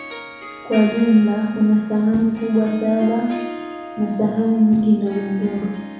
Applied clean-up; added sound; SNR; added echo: none; Harp; 15 dB; reverberation time 1.1 s.